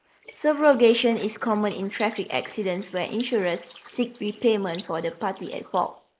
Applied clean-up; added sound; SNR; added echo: neural mask model Resemble Enhance denoiser.